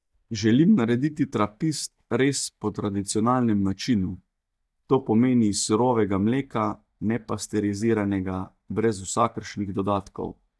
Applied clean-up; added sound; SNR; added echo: neural mask model DeepFilterNet 3.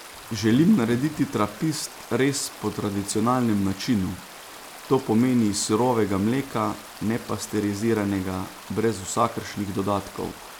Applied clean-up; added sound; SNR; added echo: none; Stream; 17 dB; none.